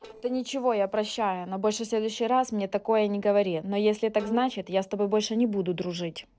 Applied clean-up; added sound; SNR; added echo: neural separator model SepFormer DNS4.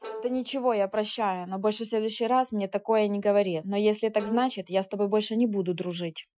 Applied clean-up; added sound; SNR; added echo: classical method Wiener filter.